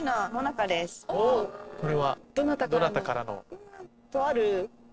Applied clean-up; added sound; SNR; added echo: neural separator model SepFormer DNS4.